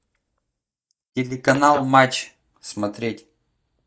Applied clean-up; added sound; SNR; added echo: neural mask model DeepFilterNet 3.